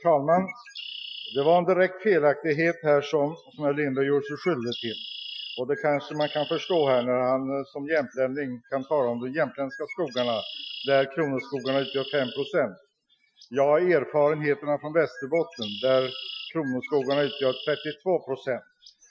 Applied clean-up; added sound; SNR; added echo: classical method Wiener filter.